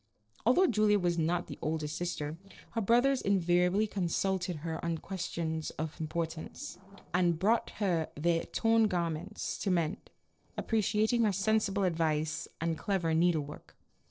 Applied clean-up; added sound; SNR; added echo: neural separator model SepFormer DNS4.